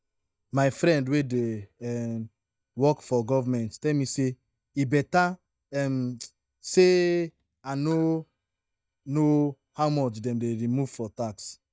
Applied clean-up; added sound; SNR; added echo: neural mask model DeepFilterNet 3.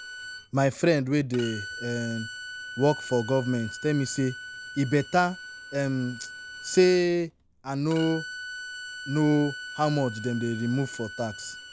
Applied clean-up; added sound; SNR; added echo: none; Bowed string instrument; 13 dB; none.